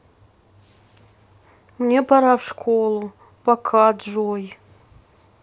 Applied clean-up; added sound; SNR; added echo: none; none; none; none.